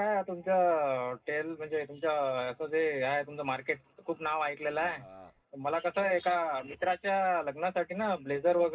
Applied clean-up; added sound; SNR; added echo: neural separator model SepFormer DNS4.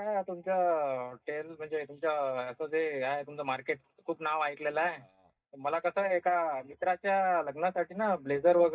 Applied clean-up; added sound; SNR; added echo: neural mask model DeepFilterNet 3.